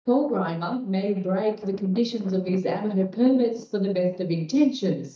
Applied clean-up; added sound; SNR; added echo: neural mask model DeepFilterNet 3.